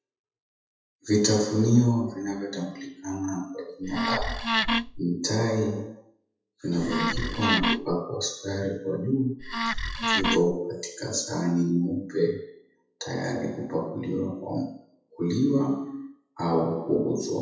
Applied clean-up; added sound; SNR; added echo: classical method WPE with log-MMSE.